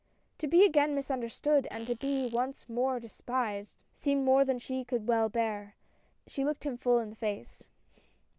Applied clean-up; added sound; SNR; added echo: none; Fart; 19 dB; none.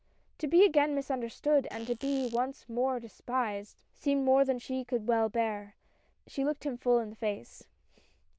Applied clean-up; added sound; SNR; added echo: neural diffusion model UNIVERSE++.